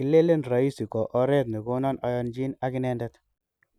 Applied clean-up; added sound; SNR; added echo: none; none; none; none.